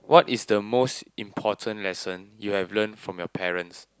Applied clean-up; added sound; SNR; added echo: none; none; none; none.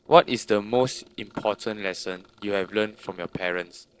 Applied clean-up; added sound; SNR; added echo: neural separator model SepFormer DNS4.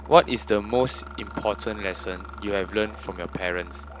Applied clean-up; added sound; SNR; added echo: none; Mechanisms + Musical instrument; 14 dB; none.